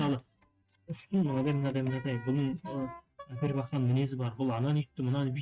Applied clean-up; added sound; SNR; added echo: neural mask model RNNoise.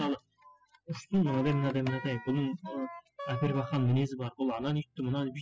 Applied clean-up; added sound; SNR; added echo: classical method spectral subtraction.